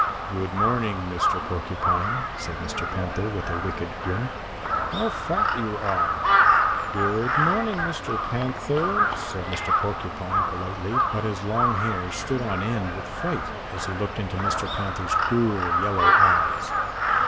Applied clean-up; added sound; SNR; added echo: none; Crow; -4 dB; none.